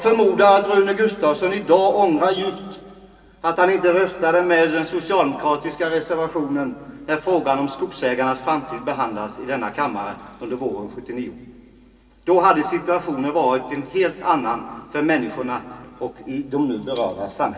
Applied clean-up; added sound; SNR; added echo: none; none; none; reverberation time 2.0 s.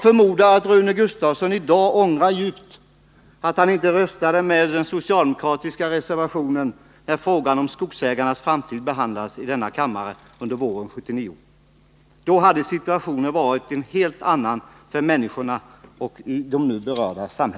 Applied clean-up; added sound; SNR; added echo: none; none; none; none.